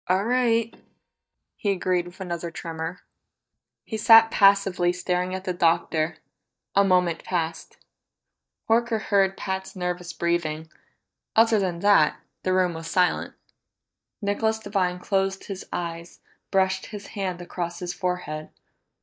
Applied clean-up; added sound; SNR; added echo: neural mask model DeepFilterNet 3.